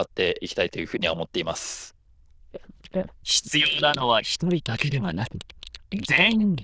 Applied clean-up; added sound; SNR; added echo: neural diffusion model UNIVERSE++.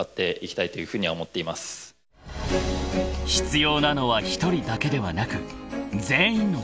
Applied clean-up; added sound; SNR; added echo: none; none; none; none.